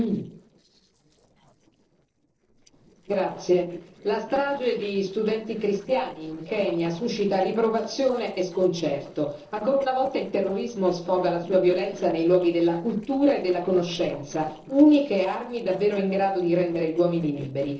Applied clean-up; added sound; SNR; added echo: neural separator model SepFormer DNS4.